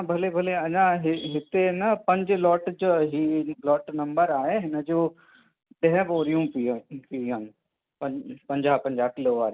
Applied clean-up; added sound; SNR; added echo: none; none; none; none.